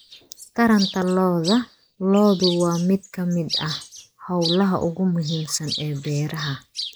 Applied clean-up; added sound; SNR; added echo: neural mask model Resemble Enhance denoiser.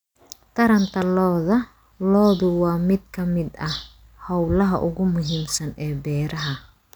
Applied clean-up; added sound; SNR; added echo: none; none; none; none.